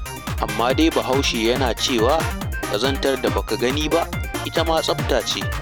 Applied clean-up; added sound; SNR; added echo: none; Drum kit; 4 dB; none.